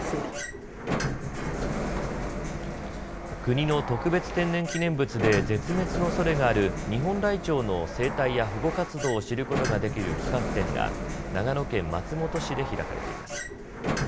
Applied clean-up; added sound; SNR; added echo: none; Sliding door; 3 dB; none.